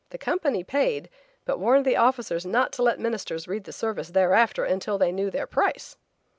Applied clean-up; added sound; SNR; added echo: none; none; none; none.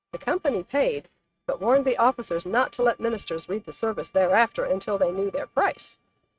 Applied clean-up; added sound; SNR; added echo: neural mask model RNNoise.